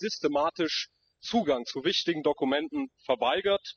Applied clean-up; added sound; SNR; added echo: classical method spectral subtraction.